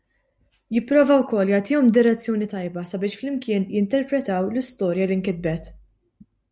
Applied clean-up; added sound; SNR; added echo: none; none; none; none.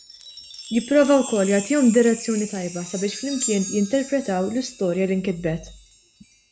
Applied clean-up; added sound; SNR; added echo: none; Chime; 13 dB; none.